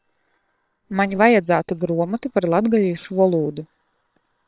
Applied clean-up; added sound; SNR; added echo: neural separator model SepFormer WHAM!.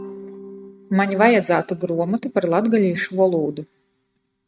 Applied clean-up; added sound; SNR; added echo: neural mask model RNNoise.